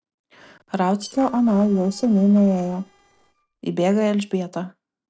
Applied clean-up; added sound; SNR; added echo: neural separator model SepFormer DNS4.